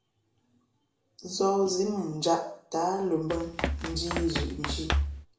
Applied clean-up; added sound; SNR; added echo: none; Run; 1 dB; reverberation time 0.4 s.